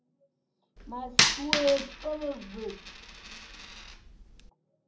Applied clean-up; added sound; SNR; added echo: none; Coin (dropping); -3 dB; reverberation time 0.4 s.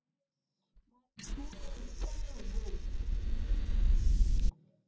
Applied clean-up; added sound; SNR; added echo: neural mask model DeepFilterNet 3.